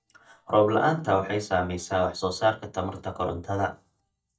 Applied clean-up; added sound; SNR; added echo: neural mask model DeepFilterNet 3.